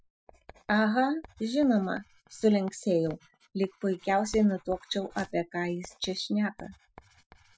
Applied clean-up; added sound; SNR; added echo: classical method Wiener filter.